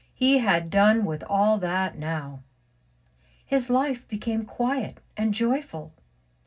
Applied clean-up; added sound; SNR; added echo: none; none; none; reverberation time 0.4 s.